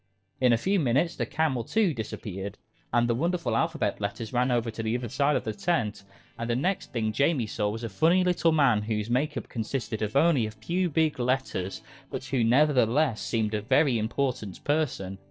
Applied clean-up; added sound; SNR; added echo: neural separator model SepFormer DNS4.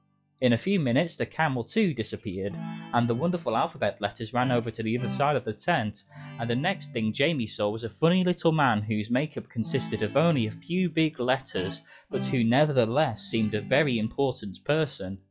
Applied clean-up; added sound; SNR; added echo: classical method log-MMSE.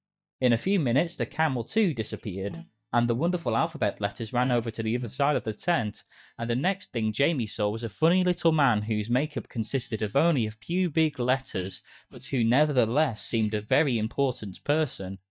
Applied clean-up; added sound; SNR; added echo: neural mask model DeepFilterNet 3.